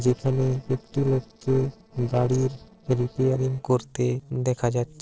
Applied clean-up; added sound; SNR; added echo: neural separator model SepFormer DNS4.